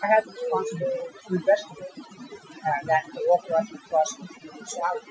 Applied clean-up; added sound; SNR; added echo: classical method Wiener filter.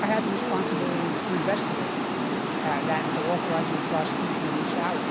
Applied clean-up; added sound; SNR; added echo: none; Water; -3 dB; none.